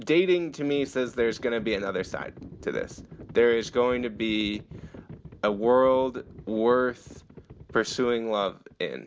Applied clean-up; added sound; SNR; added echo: none; Livestock, farm animals, working animals; 19 dB; none.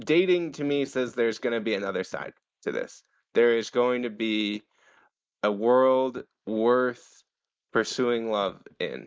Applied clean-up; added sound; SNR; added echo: neural mask model Resemble Enhance denoiser.